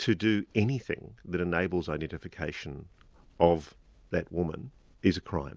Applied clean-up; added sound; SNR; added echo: none; none; none; none.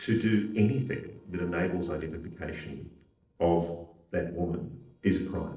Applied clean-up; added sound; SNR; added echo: neural separator model SepFormer DNS4.